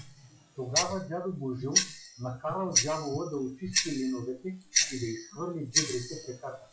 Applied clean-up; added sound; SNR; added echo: classical method log-MMSE.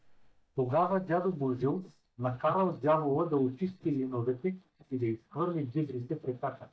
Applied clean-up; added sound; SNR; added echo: neural mask model DeepFilterNet 3.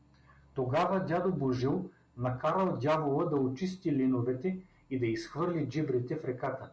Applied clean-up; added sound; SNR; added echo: none; none; none; none.